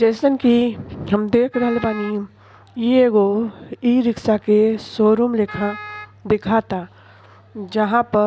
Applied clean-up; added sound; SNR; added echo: none; Wind instrument, woodwind instrument; 17 dB; none.